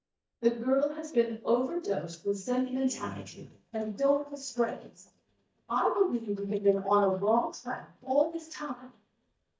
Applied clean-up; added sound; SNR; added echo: neural mask model DeepFilterNet 3.